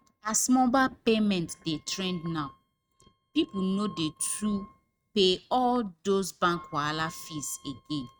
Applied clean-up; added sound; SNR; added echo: neural mask model RNNoise.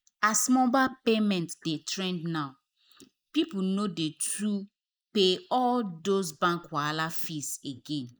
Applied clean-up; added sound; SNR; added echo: neural mask model Resemble Enhance denoiser.